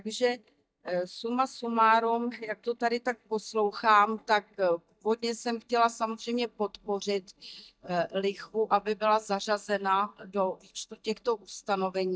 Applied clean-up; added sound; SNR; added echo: neural mask model DeepFilterNet 3.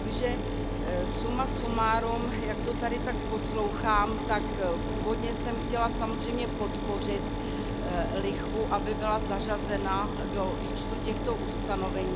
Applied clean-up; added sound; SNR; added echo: none; Mechanisms; -1 dB; none.